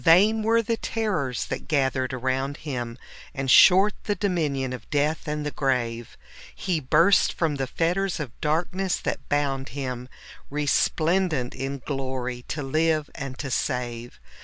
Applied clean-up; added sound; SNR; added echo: none; none; none; none.